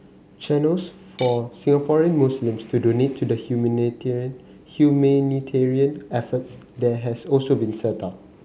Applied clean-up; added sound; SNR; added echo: none; Cutlery, silverware / Dishes, pots, and pans; 18 dB; none.